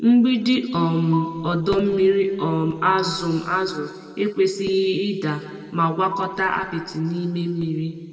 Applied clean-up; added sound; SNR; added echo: none; Marimba, xylophone; 16 dB; reverberation time 2.0 s.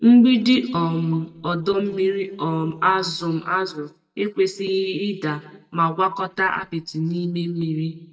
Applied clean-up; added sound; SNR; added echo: neural mask model DeepFilterNet 3.